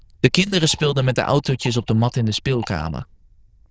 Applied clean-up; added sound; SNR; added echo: neural diffusion model UNIVERSE++.